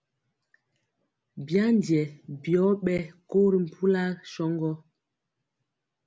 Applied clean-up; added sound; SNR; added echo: none; none; none; none.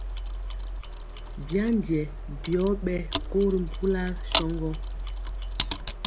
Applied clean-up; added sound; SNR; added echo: none; Mechanisms + Mechanisms; 1 dB; none.